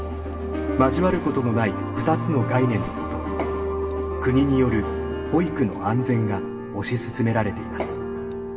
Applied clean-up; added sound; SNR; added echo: none; Fill (with liquid) / Glass / Water; 19 dB; reverberation time 2.7 s.